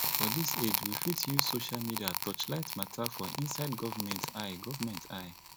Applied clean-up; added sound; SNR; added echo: none; Crackle; 0 dB; none.